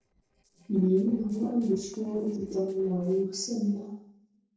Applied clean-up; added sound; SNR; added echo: neural separator model SepFormer DNS4.